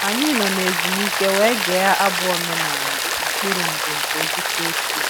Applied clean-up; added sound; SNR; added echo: none; Rain; -2 dB; none.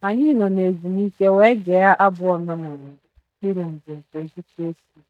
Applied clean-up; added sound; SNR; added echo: neural mask model DeepFilterNet 3.